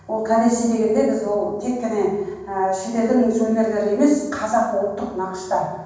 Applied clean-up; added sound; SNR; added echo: none; none; none; reverberation time 1.2 s.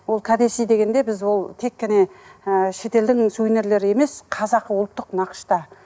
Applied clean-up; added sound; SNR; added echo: none; none; none; none.